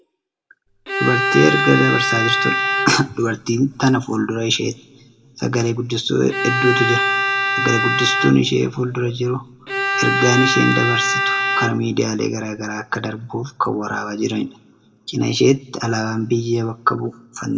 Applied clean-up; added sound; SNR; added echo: none; Bowed string instrument; 1 dB; reverberation time 0.7 s.